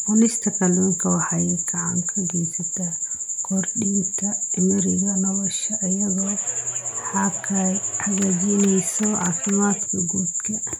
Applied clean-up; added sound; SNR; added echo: none; Clapping; 18 dB; none.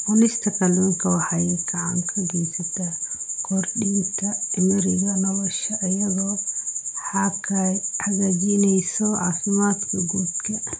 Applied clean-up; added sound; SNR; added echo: none; none; none; none.